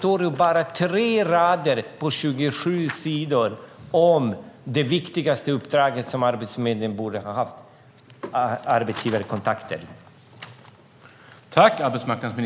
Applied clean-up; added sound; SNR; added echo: none; none; none; none.